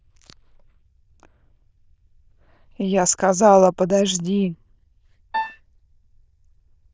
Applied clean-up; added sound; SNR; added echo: neural diffusion model UNIVERSE++.